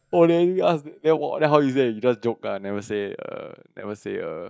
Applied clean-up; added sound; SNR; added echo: neural mask model DeepFilterNet 3.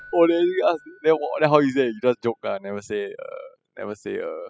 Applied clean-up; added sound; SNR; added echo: classical method spectral subtraction.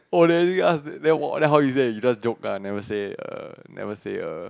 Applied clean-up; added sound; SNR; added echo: none; none; none; none.